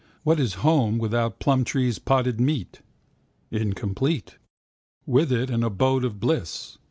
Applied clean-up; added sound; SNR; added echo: none; none; none; none.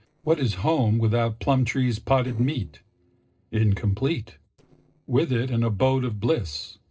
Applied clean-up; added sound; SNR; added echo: neural separator model SepFormer DNS4.